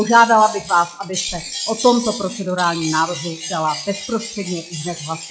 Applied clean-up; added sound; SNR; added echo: classical method log-MMSE.